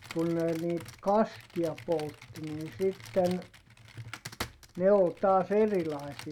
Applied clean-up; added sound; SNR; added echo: none; Computer keyboard; 17 dB; none.